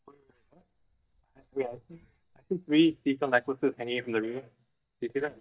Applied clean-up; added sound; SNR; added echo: neural mask model DeepFilterNet 3.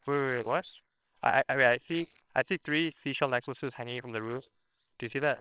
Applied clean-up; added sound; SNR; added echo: neural separator model SepFormer WHAMR!.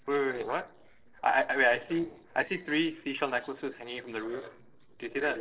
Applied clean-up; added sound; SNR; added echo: neural separator model SepFormer DNS4.